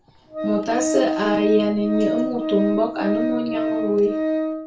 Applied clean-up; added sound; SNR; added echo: none; Organ; 1 dB; reverberation time 0.3 s.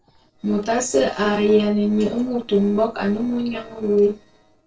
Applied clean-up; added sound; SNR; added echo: neural separator model SepFormer DNS4.